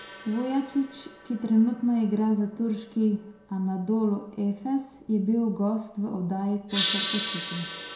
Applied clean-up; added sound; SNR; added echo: none; Gong; 3 dB; reverberation time 0.6 s.